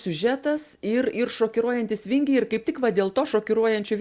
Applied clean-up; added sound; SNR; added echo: none; none; none; none.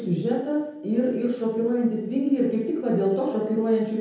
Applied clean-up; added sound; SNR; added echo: none; none; none; reverberation time 0.9 s.